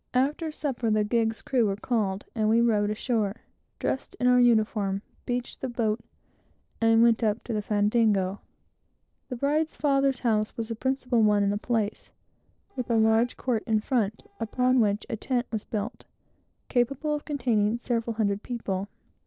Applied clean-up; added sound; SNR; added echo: neural separator model SepFormer DNS4.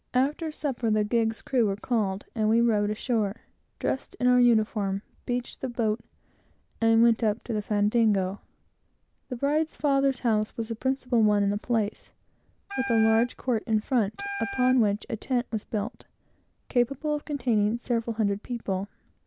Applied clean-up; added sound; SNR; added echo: none; Wind instrument, woodwind instrument; 11 dB; none.